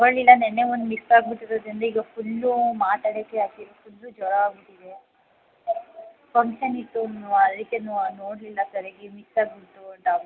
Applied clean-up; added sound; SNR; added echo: none; none; none; none.